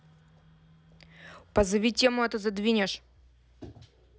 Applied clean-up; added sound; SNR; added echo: none; none; none; none.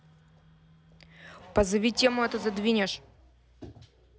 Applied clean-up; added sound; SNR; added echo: none; Race car, auto racing / Accelerating, revving, vroom; 16 dB; none.